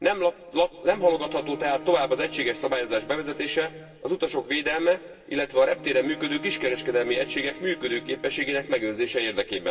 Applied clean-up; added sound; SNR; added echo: none; Bowed string instrument; 16 dB; reverberation time 2.9 s.